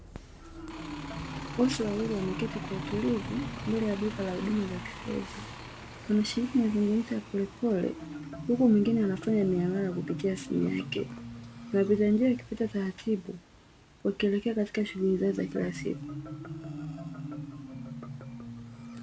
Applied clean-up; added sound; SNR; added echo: none; Bus + Marimba, xylophone; 10 dB; none.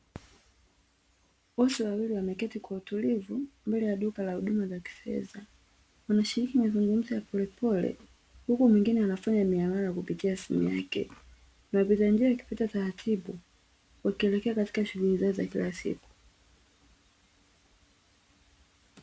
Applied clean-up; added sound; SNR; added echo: none; none; none; none.